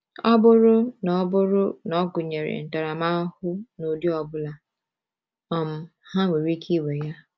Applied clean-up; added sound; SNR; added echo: none; none; none; none.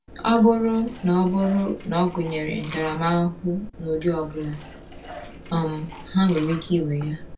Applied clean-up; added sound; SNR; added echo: none; Liquid; 16 dB; reverberation time 0.2 s.